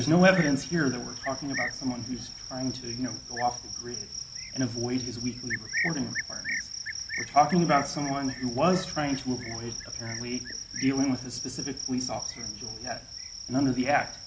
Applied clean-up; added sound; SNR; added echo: none; Cricket; 8 dB; none.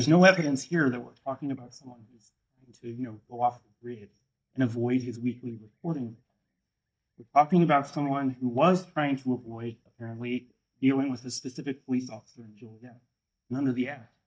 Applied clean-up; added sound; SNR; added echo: neural mask model DeepFilterNet 3.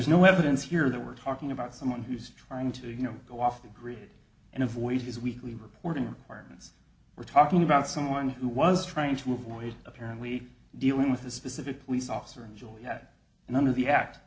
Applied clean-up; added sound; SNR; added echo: none; none; none; none.